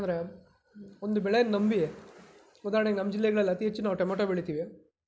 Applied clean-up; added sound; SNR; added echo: none; none; none; none.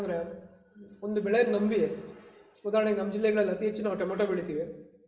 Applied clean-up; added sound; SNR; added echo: none; none; none; reverberation time 0.8 s.